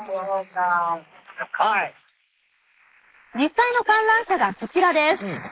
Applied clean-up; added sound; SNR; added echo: neural mask model Resemble Enhance denoiser.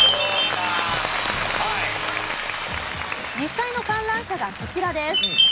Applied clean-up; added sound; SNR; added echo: none; Chime; 1 dB; none.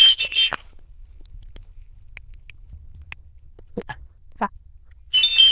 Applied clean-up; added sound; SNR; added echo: neural diffusion model UNIVERSE++.